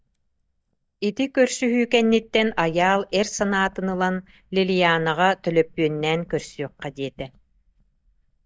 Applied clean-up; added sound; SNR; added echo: neural mask model DeepFilterNet 3.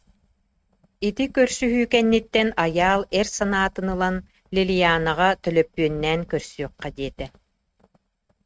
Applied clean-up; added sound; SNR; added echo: neural mask model RNNoise.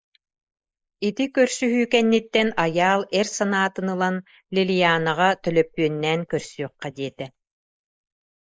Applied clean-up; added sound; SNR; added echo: neural mask model Resemble Enhance denoiser.